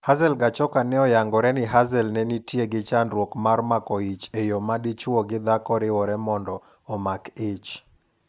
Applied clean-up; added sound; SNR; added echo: none; none; none; none.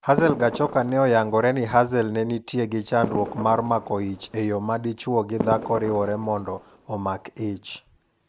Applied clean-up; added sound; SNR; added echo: none; Fireworks; 11 dB; none.